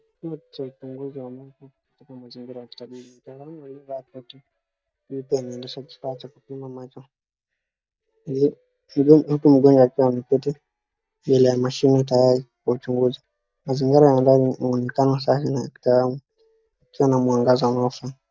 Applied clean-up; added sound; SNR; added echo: neural mask model DeepFilterNet 3.